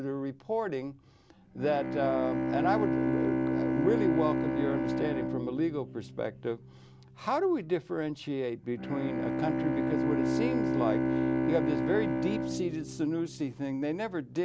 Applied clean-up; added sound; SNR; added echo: none; Bowed string instrument; -1 dB; none.